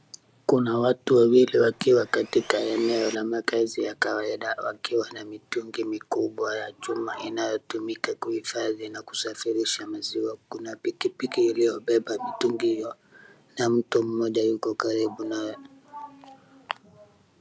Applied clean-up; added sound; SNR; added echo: none; Sawing; 15 dB; none.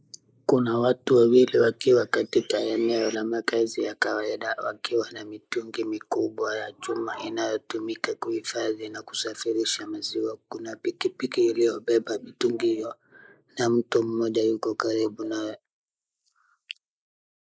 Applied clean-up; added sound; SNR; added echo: neural mask model Resemble Enhance denoiser.